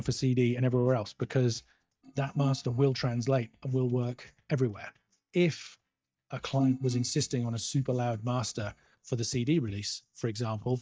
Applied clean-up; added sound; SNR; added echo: neural mask model DeepFilterNet 3.